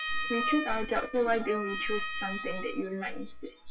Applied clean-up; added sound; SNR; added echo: classical method WPE with log-MMSE.